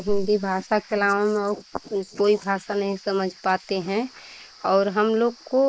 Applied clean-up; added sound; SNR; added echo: neural mask model Resemble Enhance denoiser.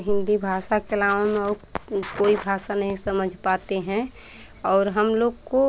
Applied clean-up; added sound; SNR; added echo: none; none; none; none.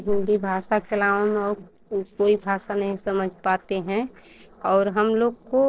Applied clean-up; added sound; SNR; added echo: neural separator model SepFormer DNS4.